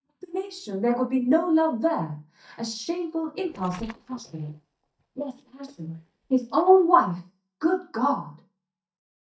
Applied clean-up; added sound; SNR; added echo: neural mask model DeepFilterNet 3.